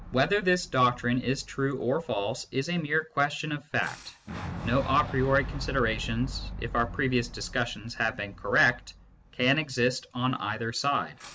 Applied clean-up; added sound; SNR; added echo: none; Boom; 12 dB; none.